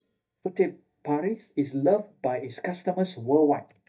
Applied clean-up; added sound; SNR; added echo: neural mask model DeepFilterNet 3.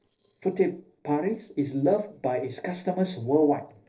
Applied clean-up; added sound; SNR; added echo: neural separator model SepFormer DNS4.